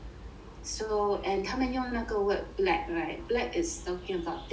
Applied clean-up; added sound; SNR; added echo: none; none; none; none.